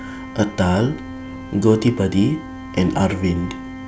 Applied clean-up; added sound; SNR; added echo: none; Organ; 14 dB; none.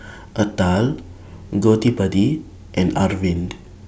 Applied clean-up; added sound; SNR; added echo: none; none; none; none.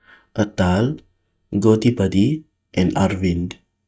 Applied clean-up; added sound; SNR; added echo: neural mask model DeepFilterNet 3.